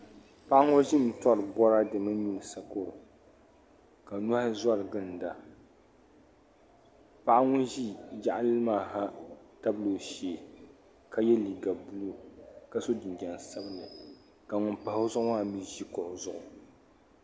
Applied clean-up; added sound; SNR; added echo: none; none; none; none.